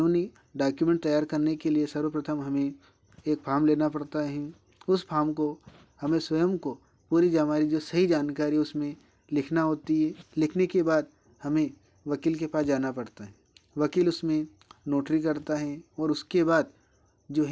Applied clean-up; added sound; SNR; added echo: none; none; none; none.